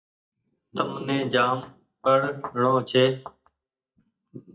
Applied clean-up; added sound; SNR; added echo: neural mask model DeepFilterNet 3.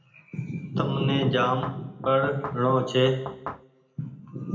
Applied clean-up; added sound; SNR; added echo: none; Knock / Wood; 12 dB; reverberation time 0.8 s.